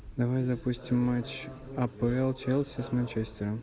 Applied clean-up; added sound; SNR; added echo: none; none; none; none.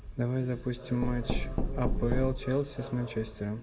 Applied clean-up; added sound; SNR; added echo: none; Knock; 0 dB; reverberation time 0.2 s.